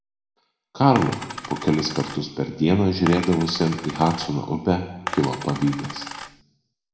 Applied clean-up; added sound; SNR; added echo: none; Coin (dropping); 11 dB; reverberation time 1.0 s.